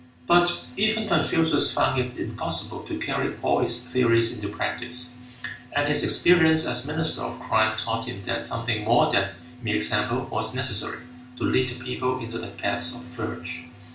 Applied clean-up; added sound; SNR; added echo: none; none; none; reverberation time 0.3 s.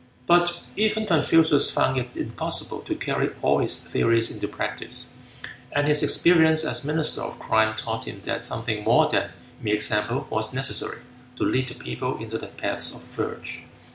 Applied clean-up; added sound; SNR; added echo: none; none; none; none.